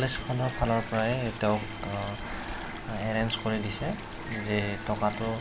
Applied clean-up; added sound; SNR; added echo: none; Sink (filling or washing) / Water; 20 dB; none.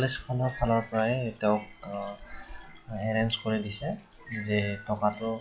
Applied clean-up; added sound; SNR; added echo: classical method log-MMSE.